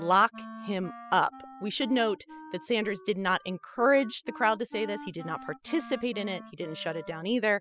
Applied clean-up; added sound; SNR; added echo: classical method spectral subtraction.